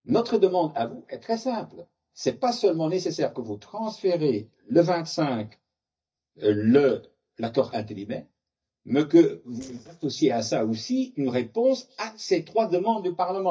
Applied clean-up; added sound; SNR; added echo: neural mask model DeepFilterNet 3.